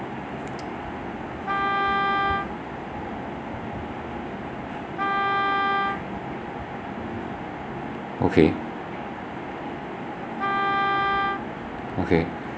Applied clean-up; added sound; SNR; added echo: none; Wind instrument, woodwind instrument; -2 dB; none.